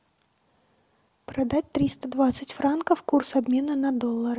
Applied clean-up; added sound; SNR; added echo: none; none; none; none.